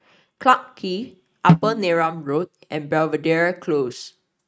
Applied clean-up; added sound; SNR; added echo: neural mask model RNNoise.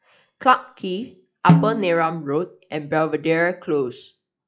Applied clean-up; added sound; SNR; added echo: classical method log-MMSE.